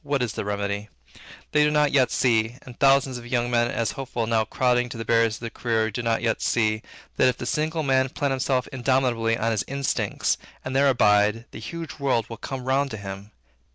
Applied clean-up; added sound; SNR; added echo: none; none; none; none.